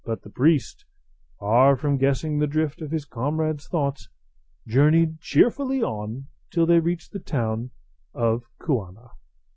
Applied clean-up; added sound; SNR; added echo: none; none; none; none.